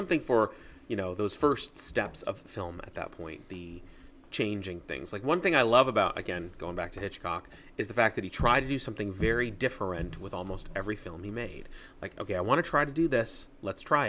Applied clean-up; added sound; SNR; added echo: none; none; none; none.